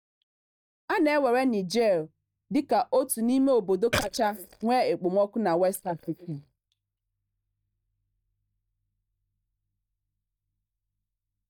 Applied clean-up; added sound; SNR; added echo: neural mask model DeepFilterNet 3.